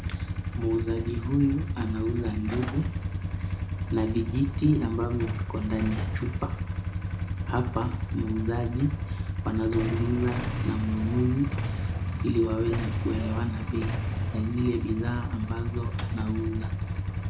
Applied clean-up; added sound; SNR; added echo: none; Idling / Engine starting / Motorcycle / Accelerating, revving, vroom; 0 dB; reverberation time 0.3 s.